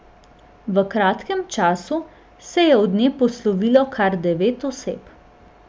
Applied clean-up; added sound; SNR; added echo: none; none; none; none.